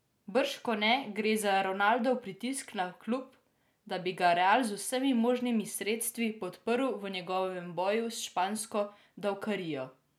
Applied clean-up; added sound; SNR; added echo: none; none; none; none.